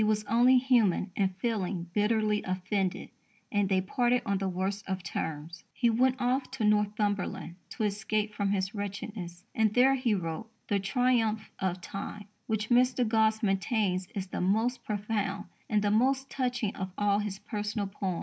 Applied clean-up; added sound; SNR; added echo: none; none; none; none.